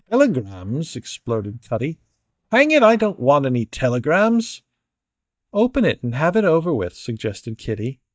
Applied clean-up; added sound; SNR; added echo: neural mask model DeepFilterNet 3.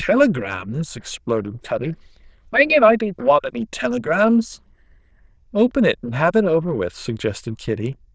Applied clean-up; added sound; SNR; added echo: neural diffusion model UNIVERSE++.